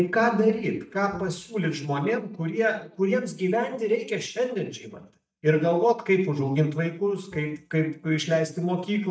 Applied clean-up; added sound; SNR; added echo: neural mask model DeepFilterNet 3.